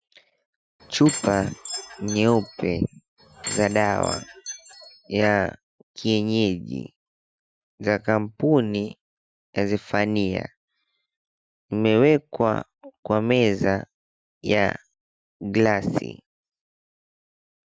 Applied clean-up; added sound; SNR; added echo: classical method Wiener filter.